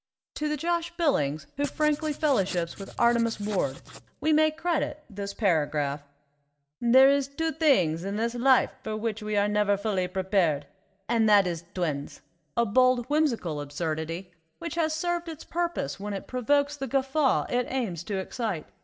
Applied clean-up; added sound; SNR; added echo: none; Writing; 16 dB; reverberation time 0.4 s.